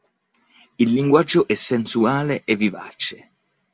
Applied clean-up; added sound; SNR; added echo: none; none; none; none.